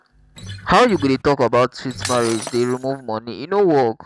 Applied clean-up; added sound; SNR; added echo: none; Shatter + Acoustic guitar; 13 dB; none.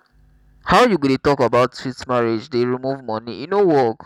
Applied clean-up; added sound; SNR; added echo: none; none; none; none.